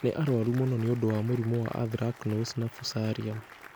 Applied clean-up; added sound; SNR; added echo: none; Applause; 20 dB; none.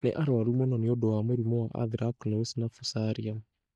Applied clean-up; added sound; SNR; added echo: neural mask model DeepFilterNet 3.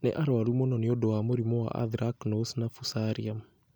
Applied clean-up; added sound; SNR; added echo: none; none; none; none.